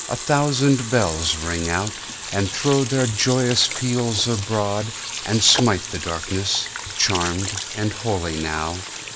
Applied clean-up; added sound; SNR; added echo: none; Sink (filling or washing) / Water tap, faucet; 8 dB; reverberation time 1.1 s.